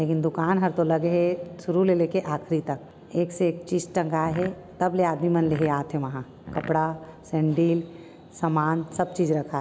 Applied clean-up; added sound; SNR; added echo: none; Fart; 16 dB; none.